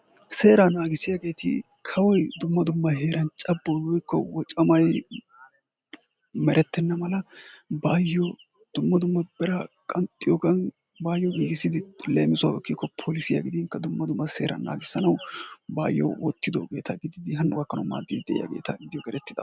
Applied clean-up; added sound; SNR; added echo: none; none; none; none.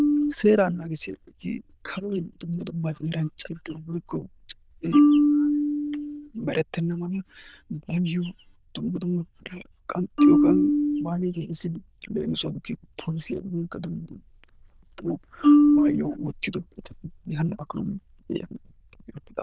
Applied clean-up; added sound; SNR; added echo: neural diffusion model UNIVERSE++.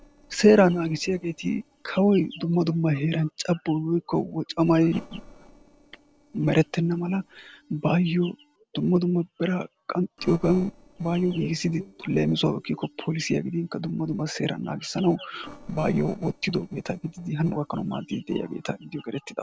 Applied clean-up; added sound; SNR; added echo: neural separator model SepFormer DNS4.